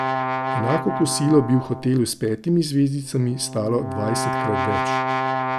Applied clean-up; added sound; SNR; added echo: none; Brass instrument; 4 dB; none.